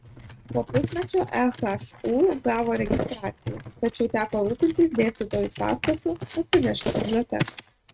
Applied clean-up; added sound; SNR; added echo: neural mask model RNNoise.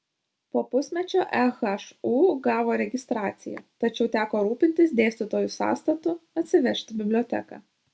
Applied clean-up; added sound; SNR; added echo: none; none; none; none.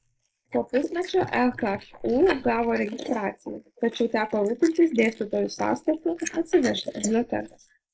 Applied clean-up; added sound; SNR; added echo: neural mask model Resemble Enhance denoiser.